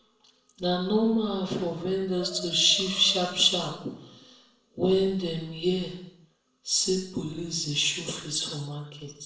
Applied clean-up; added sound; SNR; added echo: none; none; none; reverberation time 0.7 s.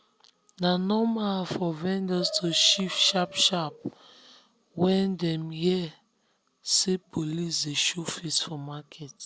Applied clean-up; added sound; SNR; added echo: none; none; none; none.